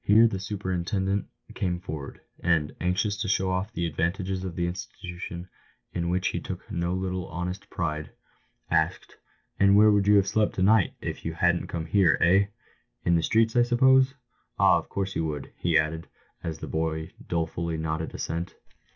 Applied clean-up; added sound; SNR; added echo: none; none; none; none.